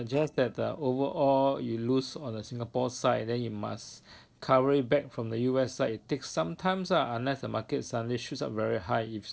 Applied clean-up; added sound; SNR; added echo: neural separator model SepFormer DNS4.